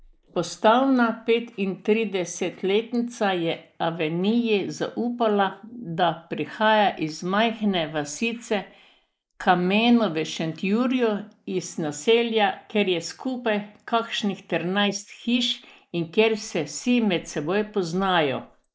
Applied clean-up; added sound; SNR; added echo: neural mask model Resemble Enhance denoiser.